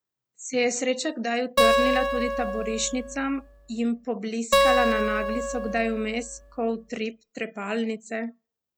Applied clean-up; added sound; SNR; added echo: none; Acoustic guitar; -2 dB; none.